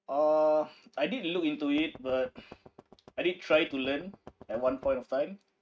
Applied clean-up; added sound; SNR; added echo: neural mask model RNNoise.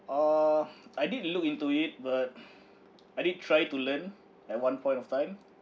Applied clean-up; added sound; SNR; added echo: none; none; none; none.